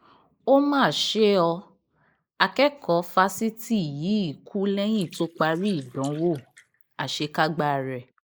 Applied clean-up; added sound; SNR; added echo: neural mask model Resemble Enhance denoiser.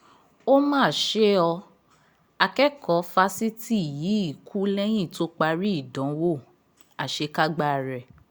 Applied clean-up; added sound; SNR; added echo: none; none; none; none.